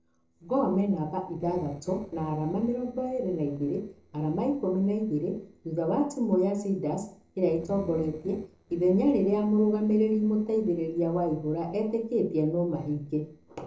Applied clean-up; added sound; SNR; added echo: neural separator model SepFormer DNS4.